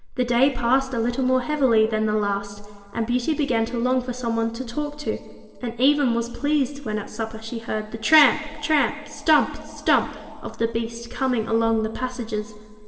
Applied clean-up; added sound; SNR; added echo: none; none; none; reverberation time 1.7 s.